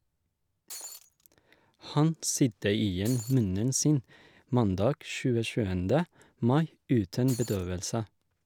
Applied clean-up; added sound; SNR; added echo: none; Shatter; 16 dB; none.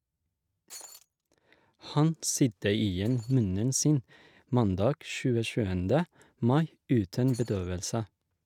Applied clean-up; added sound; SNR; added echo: neural mask model RNNoise.